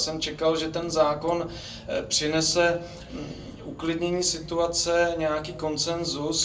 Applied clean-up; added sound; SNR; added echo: none; Insect / Frog; 18 dB; reverberation time 0.2 s.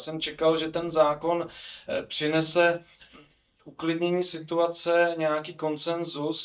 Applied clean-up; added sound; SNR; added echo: neural mask model DeepFilterNet 3.